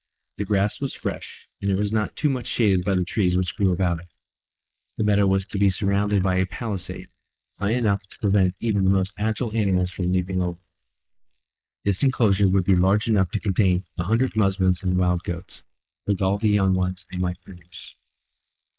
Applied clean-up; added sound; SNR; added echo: neural mask model Resemble Enhance denoiser.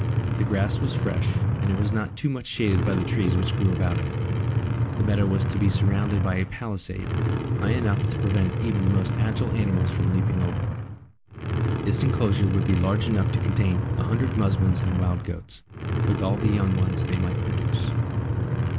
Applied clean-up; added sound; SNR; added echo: none; Truck; -3 dB; none.